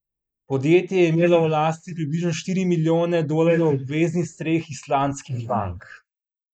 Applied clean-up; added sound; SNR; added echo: neural mask model Resemble Enhance denoiser.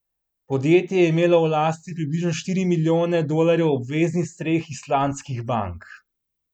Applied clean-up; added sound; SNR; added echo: none; none; none; none.